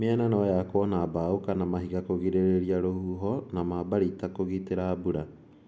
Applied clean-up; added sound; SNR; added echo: none; none; none; none.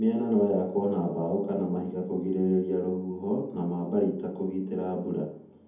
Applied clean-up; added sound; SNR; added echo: none; none; none; reverberation time 0.6 s.